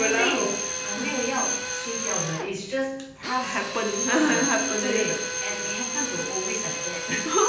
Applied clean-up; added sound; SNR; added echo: none; Drill; 3 dB; reverberation time 0.9 s.